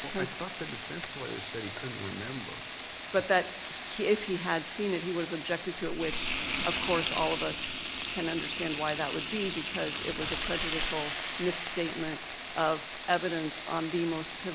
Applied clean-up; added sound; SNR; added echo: none; Frying (food); 1 dB; none.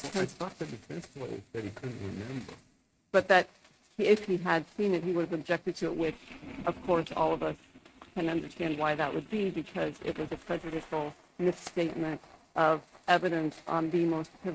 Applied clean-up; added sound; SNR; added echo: neural mask model RNNoise.